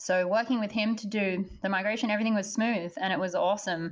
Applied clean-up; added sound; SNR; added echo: none; none; none; none.